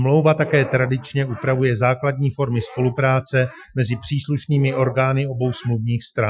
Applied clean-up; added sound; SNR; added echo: classical method Wiener filter.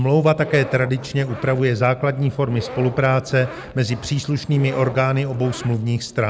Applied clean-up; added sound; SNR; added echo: none; Zipper (clothing); 17 dB; none.